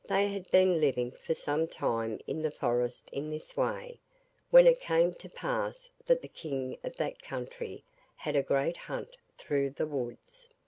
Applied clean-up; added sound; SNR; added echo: none; none; none; none.